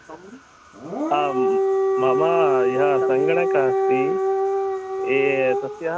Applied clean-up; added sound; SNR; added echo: none; Siren / Dog; -3 dB; none.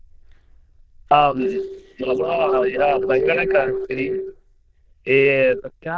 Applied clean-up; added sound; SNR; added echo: neural diffusion model UNIVERSE++.